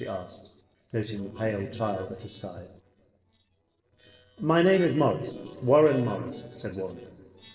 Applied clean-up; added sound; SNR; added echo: neural separator model SepFormer DNS4.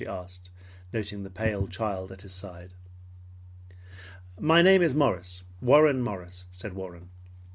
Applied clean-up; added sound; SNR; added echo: none; none; none; none.